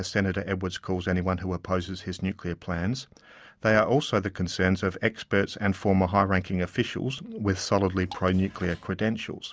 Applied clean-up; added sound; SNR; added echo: none; Drip / Water; 20 dB; none.